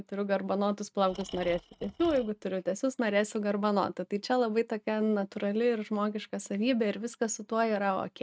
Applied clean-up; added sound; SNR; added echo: neural mask model RNNoise.